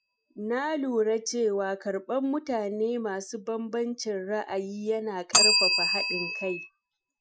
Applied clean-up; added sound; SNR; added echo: classical method Wiener filter.